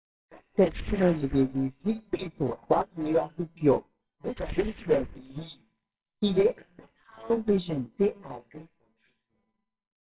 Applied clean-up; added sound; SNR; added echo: neural separator model SepFormer WHAMR!.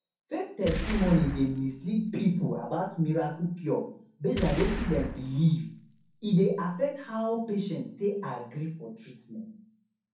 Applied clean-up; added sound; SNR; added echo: none; Boom; 8 dB; reverberation time 0.6 s.